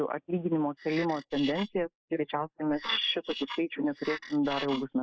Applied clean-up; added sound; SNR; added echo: neural mask model Resemble Enhance denoiser.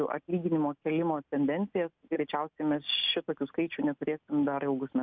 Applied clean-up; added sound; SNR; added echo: none; none; none; none.